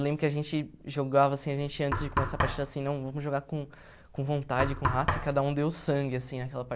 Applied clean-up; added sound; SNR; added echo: none; Knock; 5 dB; none.